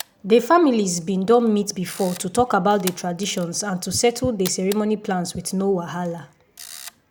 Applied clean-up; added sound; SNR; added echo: none; Camera; 20 dB; none.